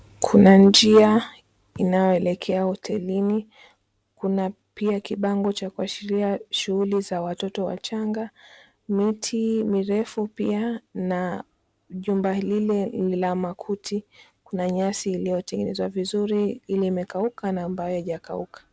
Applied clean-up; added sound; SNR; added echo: none; none; none; none.